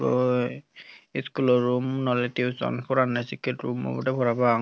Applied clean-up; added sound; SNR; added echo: none; none; none; none.